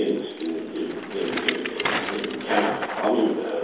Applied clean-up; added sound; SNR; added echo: none; Bicycle; 5 dB; reverberation time 2.2 s.